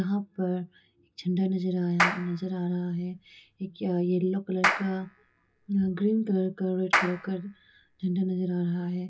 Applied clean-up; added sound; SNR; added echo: none; Clapping; 3 dB; reverberation time 0.2 s.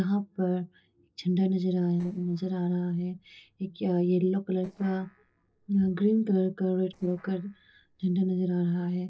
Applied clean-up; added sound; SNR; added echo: neural separator model SepFormer DNS4.